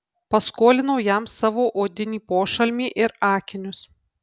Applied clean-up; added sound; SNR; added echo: none; none; none; none.